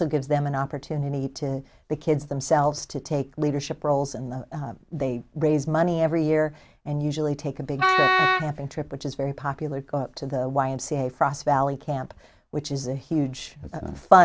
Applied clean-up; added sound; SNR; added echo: none; Wind instrument, woodwind instrument; -3 dB; none.